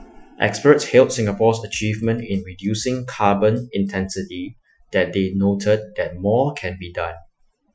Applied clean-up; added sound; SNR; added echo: classical method Wiener filter.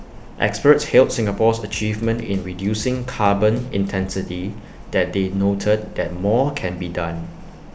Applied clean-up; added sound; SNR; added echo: none; Drum / Drum kit; 19 dB; none.